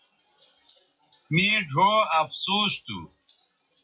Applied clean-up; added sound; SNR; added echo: classical method WPE with log-MMSE.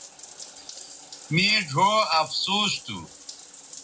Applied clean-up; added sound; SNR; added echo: none; Bathtub (filling or washing); 16 dB; reverberation time 0.3 s.